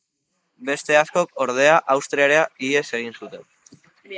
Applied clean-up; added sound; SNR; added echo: neural mask model Resemble Enhance denoiser.